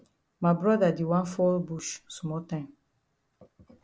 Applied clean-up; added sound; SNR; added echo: none; none; none; none.